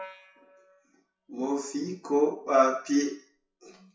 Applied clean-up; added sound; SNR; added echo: classical method WPE with log-MMSE.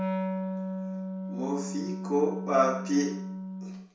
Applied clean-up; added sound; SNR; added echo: none; Wind instrument, woodwind instrument; 3 dB; reverberation time 0.5 s.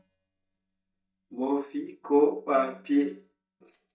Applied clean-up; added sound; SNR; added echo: neural mask model DeepFilterNet 3.